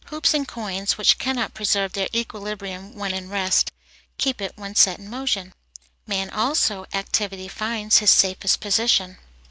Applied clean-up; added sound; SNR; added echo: none; none; none; none.